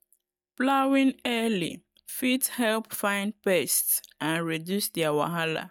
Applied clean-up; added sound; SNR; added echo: neural mask model DeepFilterNet 3.